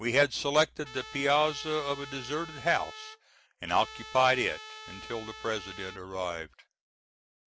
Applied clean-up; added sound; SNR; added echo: none; Trumpet; 15 dB; none.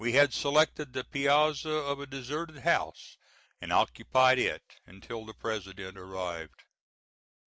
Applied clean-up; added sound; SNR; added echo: none; none; none; none.